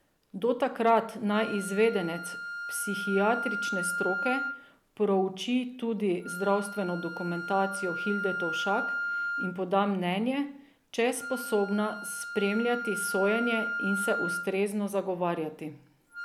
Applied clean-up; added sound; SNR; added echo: none; Wind instrument, woodwind instrument; 6 dB; none.